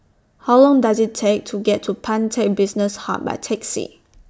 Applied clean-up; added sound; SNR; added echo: none; none; none; none.